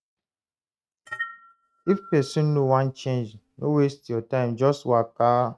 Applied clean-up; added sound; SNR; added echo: neural mask model RNNoise.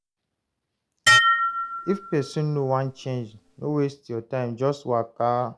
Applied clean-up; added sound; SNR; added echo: none; Dishes, pots, and pans; -3 dB; none.